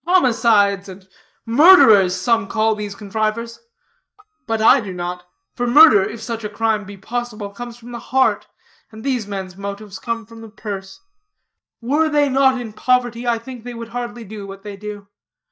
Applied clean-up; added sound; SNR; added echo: neural mask model DeepFilterNet 3.